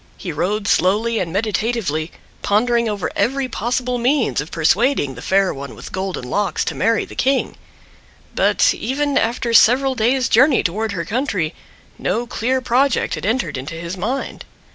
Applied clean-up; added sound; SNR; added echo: none; none; none; none.